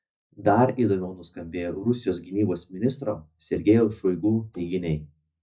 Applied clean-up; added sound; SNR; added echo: neural mask model DeepFilterNet 3.